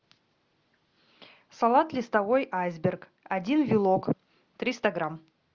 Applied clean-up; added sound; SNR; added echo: none; none; none; none.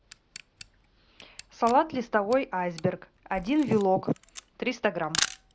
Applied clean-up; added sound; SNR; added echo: none; Camera; 12 dB; none.